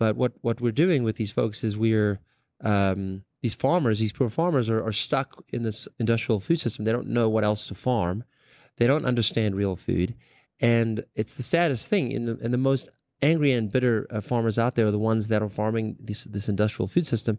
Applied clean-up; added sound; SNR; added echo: none; none; none; none.